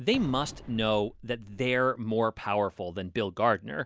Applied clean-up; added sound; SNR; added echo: none; Explosion; 18 dB; none.